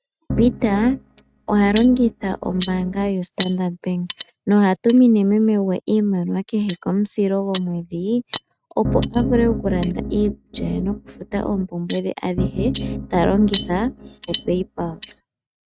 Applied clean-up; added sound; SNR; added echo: neural mask model RNNoise.